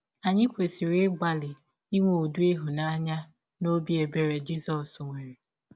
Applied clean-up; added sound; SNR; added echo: none; none; none; none.